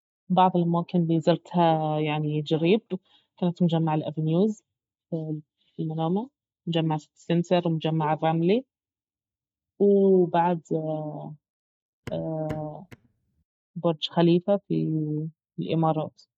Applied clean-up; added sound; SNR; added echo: neural mask model RNNoise.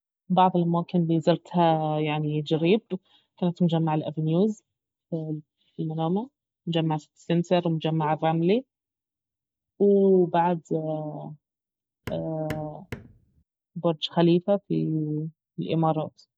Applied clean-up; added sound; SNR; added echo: none; Hammer; 16 dB; none.